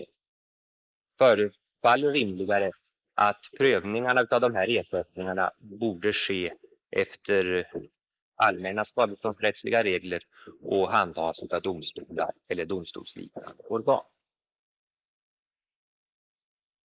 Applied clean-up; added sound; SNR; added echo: neural mask model Resemble Enhance denoiser.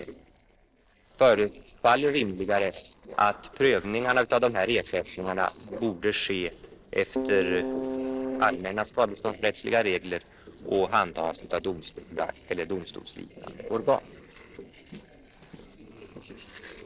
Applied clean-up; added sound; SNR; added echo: neural separator model SepFormer DNS4.